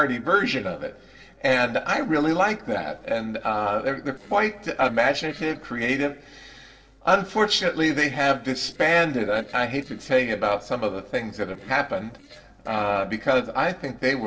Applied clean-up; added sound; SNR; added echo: neural separator model SepFormer DNS4.